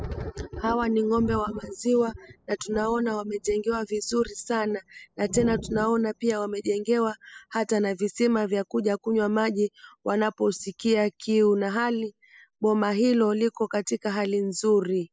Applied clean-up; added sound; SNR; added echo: classical method spectral subtraction.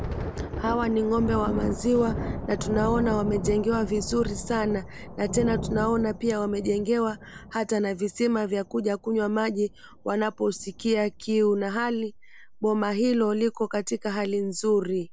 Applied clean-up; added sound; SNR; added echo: none; Thunder; 9 dB; none.